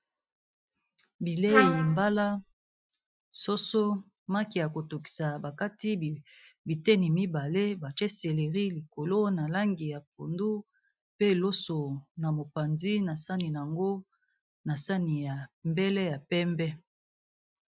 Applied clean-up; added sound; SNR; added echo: classical method Wiener filter.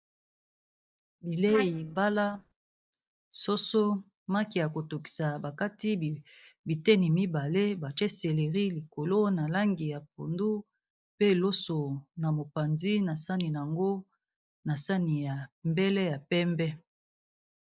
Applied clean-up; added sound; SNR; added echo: neural mask model DeepFilterNet 3.